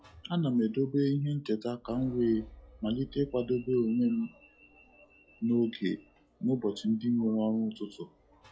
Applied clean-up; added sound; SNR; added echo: classical method log-MMSE.